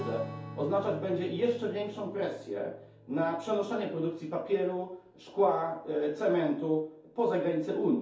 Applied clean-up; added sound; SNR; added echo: none; Strum; 17 dB; reverberation time 0.6 s.